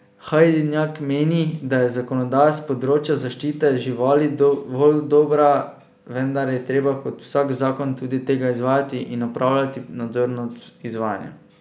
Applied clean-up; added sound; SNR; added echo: none; none; none; none.